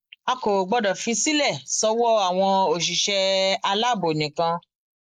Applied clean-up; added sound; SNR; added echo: neural mask model Resemble Enhance denoiser.